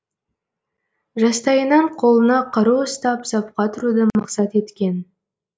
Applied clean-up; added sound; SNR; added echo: neural mask model Resemble Enhance denoiser.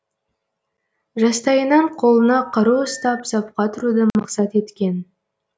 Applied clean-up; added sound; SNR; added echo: none; Telephone; 19 dB; none.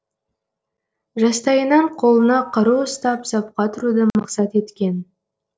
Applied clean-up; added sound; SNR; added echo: neural separator model SepFormer DNS4.